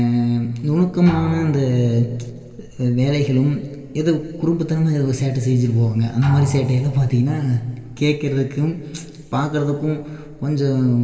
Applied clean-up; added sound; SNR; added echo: none; Drum; 19 dB; reverberation time 2.2 s.